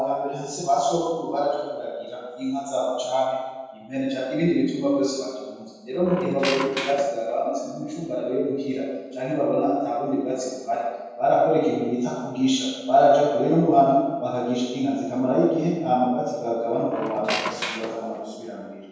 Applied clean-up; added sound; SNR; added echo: none; Squeak; 9 dB; reverberation time 1.2 s.